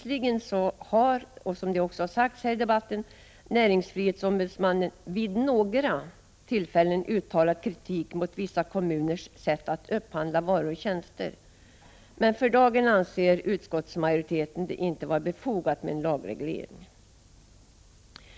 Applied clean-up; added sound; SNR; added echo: none; none; none; none.